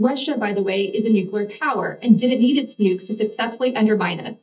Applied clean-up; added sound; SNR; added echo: neural mask model DeepFilterNet 3.